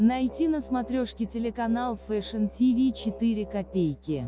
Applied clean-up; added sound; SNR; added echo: none; Musical instrument; 16 dB; none.